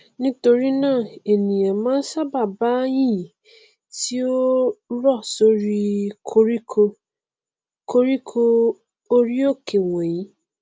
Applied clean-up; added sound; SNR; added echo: none; none; none; none.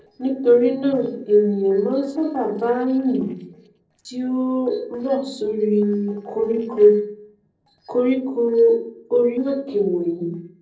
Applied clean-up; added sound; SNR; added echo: neural separator model SepFormer DNS4.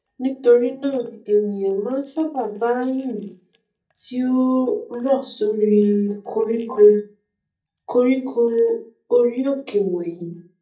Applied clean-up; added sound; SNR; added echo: neural mask model DeepFilterNet 3.